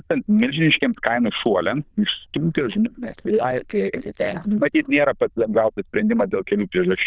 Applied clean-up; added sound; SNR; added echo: neural diffusion model UNIVERSE++.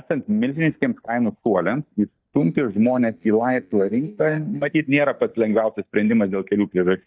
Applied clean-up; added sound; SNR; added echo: neural mask model DeepFilterNet 3.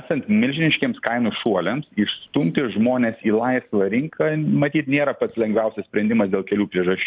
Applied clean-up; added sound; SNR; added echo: none; none; none; none.